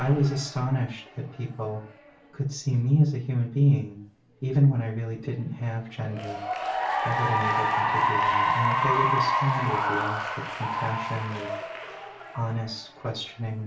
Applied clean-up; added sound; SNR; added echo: none; Applause / Cheering; 2 dB; reverberation time 0.3 s.